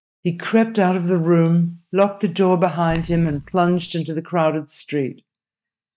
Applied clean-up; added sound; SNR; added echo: neural mask model DeepFilterNet 3.